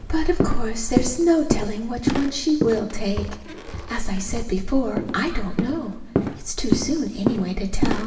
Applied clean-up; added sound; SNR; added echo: none; Walk, footsteps; 5 dB; reverberation time 1.1 s.